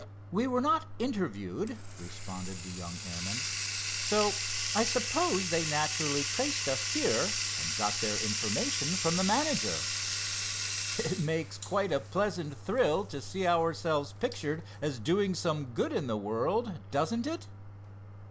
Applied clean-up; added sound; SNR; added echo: none; Bathtub (filling or washing); 4 dB; none.